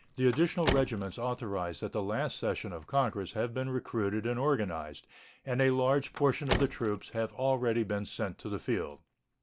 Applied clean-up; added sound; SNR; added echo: none; Car; 9 dB; none.